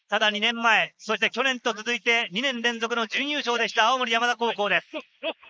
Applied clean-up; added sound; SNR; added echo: neural mask model Resemble Enhance denoiser.